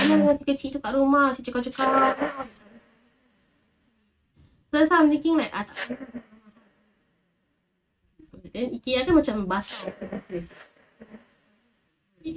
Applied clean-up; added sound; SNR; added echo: neural mask model RNNoise.